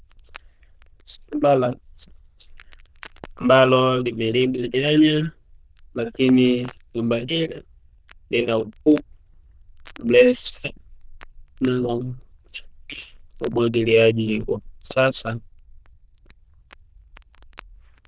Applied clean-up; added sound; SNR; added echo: neural diffusion model UNIVERSE++.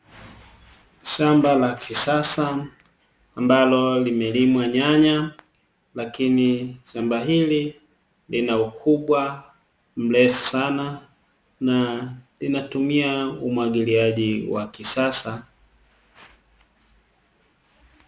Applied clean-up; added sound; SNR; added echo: none; none; none; none.